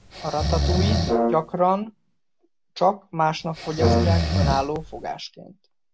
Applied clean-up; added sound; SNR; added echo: none; Breathing + Brass instrument; -1 dB; none.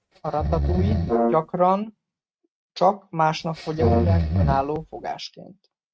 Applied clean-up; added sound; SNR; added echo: neural mask model RNNoise.